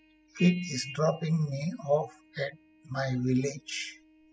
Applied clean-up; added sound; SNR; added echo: classical method spectral subtraction.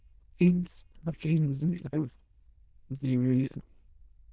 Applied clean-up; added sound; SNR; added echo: neural diffusion model UNIVERSE++.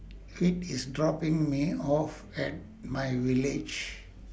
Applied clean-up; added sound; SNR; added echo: none; none; none; none.